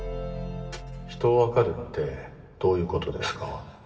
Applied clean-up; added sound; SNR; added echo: none; none; none; reverberation time 1.9 s.